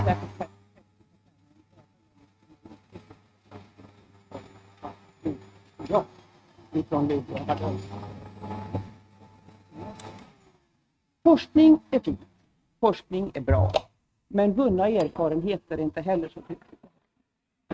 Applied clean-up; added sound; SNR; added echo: neural mask model RNNoise.